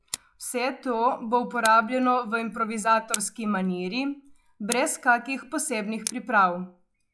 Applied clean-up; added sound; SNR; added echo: classical method log-MMSE.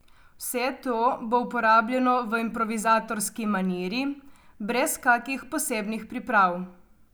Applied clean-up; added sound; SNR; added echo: none; none; none; none.